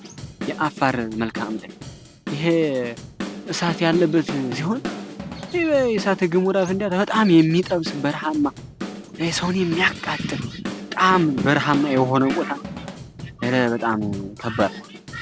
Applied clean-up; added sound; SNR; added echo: none; Drum / Drum kit; 12 dB; none.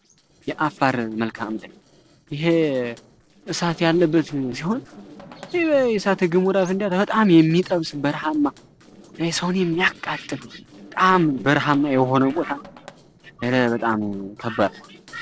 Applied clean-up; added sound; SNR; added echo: neural separator model SepFormer DNS4.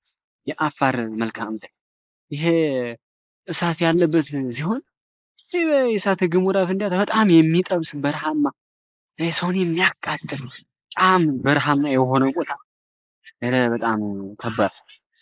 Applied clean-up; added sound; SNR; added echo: neural mask model Resemble Enhance denoiser.